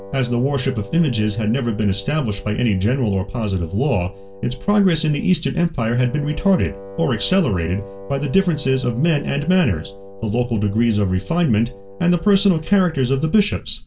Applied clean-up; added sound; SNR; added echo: none; Wind instrument, woodwind instrument; 19 dB; reverberation time 0.2 s.